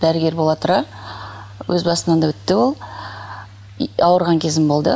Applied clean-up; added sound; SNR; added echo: none; none; none; none.